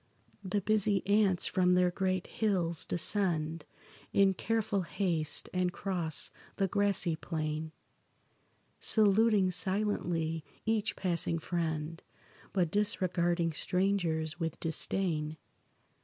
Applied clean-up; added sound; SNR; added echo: none; none; none; none.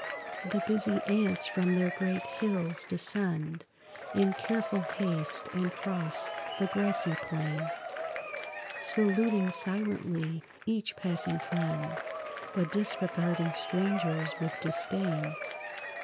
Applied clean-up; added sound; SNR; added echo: none; Applause / Crowd / Cheering; 7 dB; none.